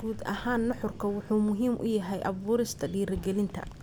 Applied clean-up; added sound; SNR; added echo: none; Boom; 19 dB; none.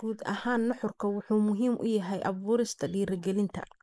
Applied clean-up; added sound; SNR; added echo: neural mask model Resemble Enhance denoiser.